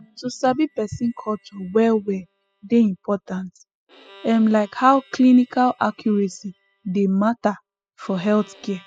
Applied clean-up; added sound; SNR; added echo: classical method spectral subtraction.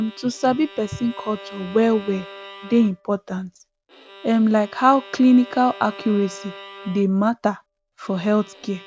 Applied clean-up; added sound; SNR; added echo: none; Bowed string instrument; 20 dB; none.